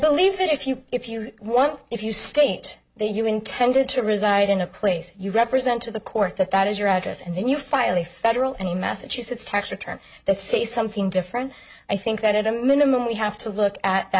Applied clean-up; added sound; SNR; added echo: none; none; none; none.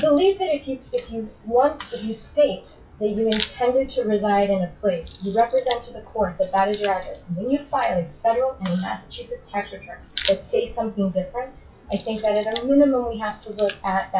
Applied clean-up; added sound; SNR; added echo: classical method WPE with log-MMSE.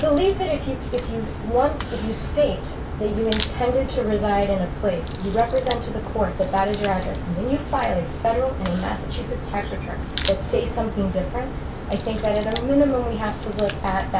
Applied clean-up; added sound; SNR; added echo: none; Crack; 5 dB; reverberation time 0.3 s.